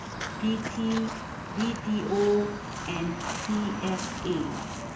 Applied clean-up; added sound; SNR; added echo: none; Walk, footsteps; 5 dB; none.